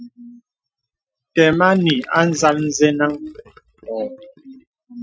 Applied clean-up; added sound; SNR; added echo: classical method Wiener filter.